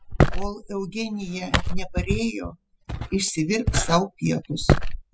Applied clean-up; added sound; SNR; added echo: classical method spectral subtraction.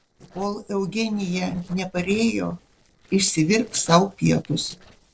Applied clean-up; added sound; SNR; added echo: neural separator model SepFormer DNS4.